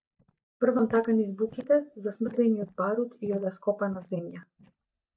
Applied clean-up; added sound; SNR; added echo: neural mask model DeepFilterNet 3.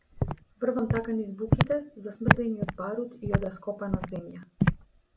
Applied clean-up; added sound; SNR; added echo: none; Walk, footsteps; -3 dB; none.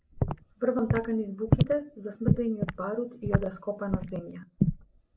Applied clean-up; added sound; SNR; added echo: neural mask model Resemble Enhance denoiser.